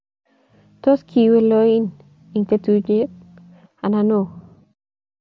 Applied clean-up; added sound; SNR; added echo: none; none; none; none.